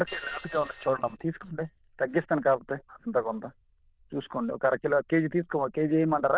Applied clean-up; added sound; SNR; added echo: neural diffusion model UNIVERSE++.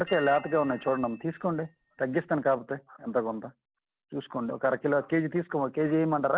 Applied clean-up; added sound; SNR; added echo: none; Bell; 17 dB; none.